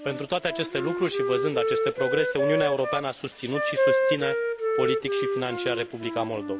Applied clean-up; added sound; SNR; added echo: none; Wind instrument, woodwind instrument; -2 dB; none.